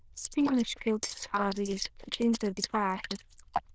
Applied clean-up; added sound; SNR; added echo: neural diffusion model UNIVERSE++.